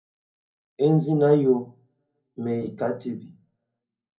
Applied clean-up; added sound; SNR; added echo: none; none; none; reverberation time 0.4 s.